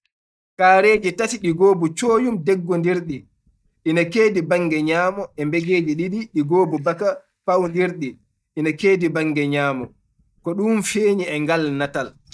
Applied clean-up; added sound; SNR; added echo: neural mask model DeepFilterNet 3.